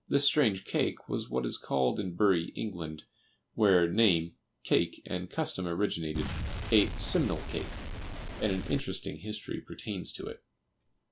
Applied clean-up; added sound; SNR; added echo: none; Explosion; 6 dB; none.